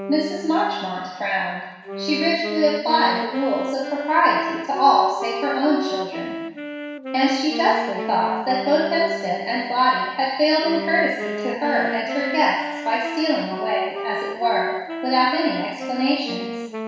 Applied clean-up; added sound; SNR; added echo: none; Wind instrument, woodwind instrument; 8 dB; reverberation time 1.1 s.